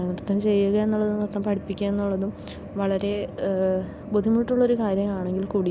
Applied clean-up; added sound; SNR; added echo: none; none; none; none.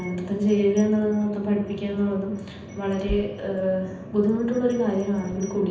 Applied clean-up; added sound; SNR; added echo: none; Wind chime; 18 dB; reverberation time 0.9 s.